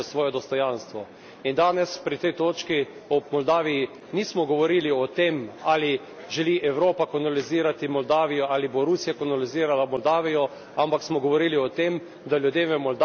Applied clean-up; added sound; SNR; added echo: none; none; none; none.